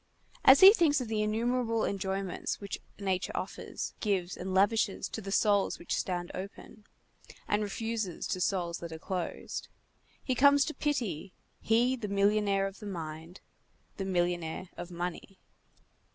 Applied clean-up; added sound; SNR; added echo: none; none; none; none.